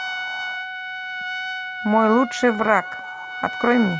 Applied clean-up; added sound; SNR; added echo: none; Trumpet; 7 dB; none.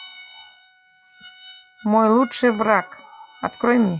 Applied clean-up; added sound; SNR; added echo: classical method log-MMSE.